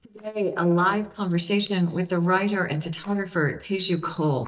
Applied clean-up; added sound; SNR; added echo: neural mask model DeepFilterNet 3.